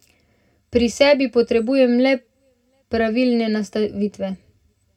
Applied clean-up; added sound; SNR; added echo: none; none; none; reverberation time 0.2 s.